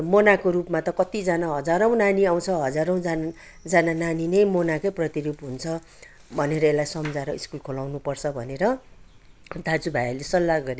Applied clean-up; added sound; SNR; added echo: none; none; none; none.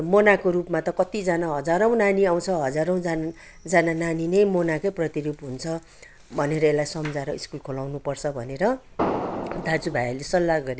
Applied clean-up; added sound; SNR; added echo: none; Fireworks; 5 dB; none.